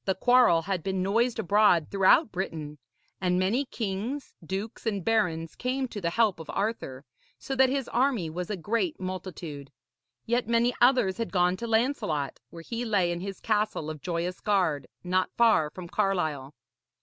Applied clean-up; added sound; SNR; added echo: none; none; none; none.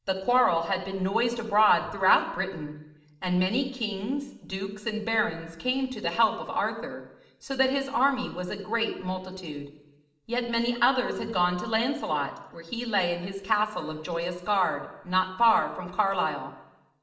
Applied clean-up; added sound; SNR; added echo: none; none; none; reverberation time 0.9 s.